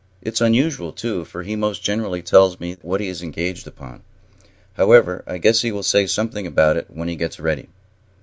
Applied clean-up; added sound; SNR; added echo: none; none; none; none.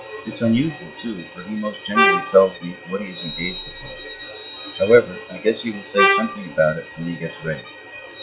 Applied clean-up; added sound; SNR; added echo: classical method log-MMSE.